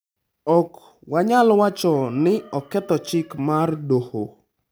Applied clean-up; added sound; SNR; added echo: none; none; none; none.